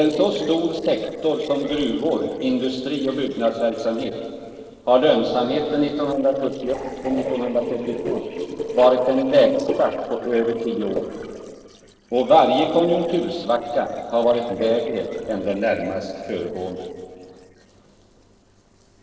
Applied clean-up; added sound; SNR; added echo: neural separator model SepFormer DNS4.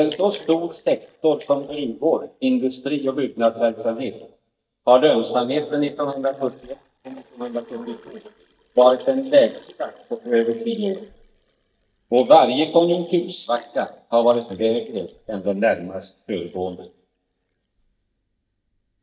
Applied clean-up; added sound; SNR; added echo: neural mask model DeepFilterNet 3.